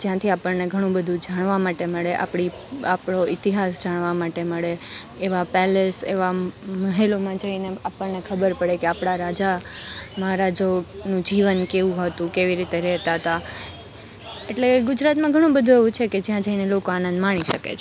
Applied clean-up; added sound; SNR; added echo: none; none; none; none.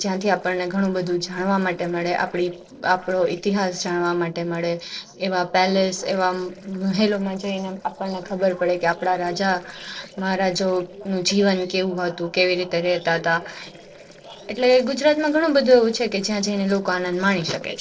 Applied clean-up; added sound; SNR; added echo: neural separator model SepFormer DNS4.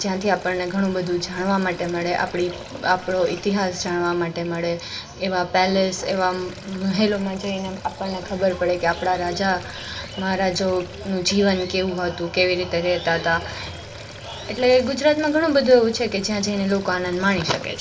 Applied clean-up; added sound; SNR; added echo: none; Sink (filling or washing); 19 dB; reverberation time 0.6 s.